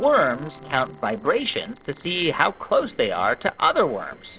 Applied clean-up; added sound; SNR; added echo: neural separator model SepFormer DNS4.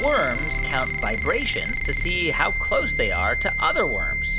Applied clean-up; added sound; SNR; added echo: none; Ringtone; 2 dB; none.